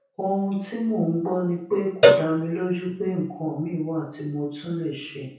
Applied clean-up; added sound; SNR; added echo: none; Cowbell; -3 dB; reverberation time 0.6 s.